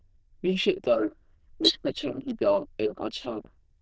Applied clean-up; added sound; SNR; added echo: neural diffusion model UNIVERSE++.